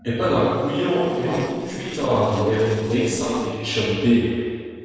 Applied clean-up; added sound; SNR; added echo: neural separator model SepFormer DNS4.